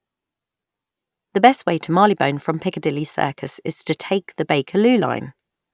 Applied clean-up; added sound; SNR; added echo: none; none; none; none.